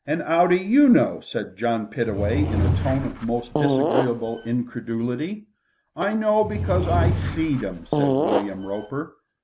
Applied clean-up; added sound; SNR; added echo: none; Fart / Drawer open or close; 0 dB; none.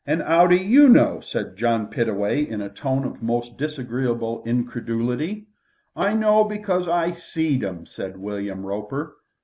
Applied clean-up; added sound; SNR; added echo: none; none; none; none.